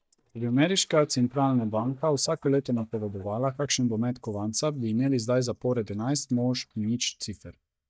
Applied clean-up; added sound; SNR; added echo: neural mask model DeepFilterNet 3.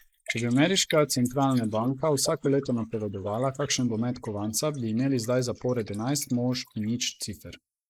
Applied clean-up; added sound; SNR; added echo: neural mask model Resemble Enhance denoiser.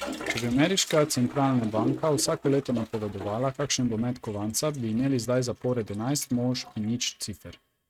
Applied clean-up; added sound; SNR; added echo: neural mask model RNNoise.